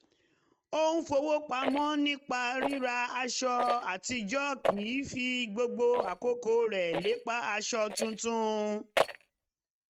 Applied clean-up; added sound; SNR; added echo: neural mask model RNNoise.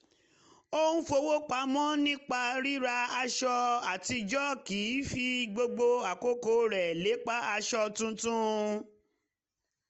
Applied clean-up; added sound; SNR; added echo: none; none; none; none.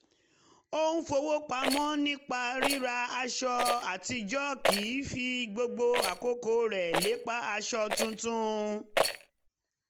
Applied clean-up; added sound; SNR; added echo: none; Rattle; 4 dB; none.